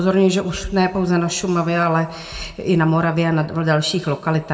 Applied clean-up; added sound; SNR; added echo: none; none; none; reverberation time 1.0 s.